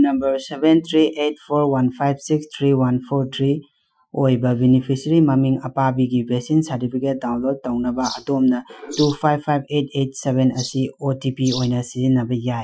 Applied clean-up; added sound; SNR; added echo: classical method Wiener filter.